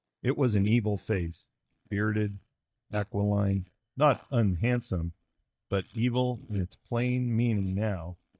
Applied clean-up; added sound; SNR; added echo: neural mask model DeepFilterNet 3.